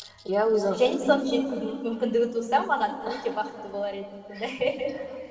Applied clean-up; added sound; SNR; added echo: none; none; none; reverberation time 2.7 s.